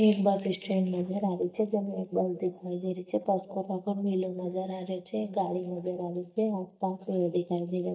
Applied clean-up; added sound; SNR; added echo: neural mask model DeepFilterNet 3.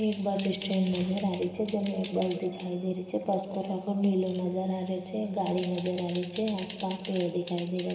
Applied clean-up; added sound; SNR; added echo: none; Typing; 18 dB; reverberation time 1.8 s.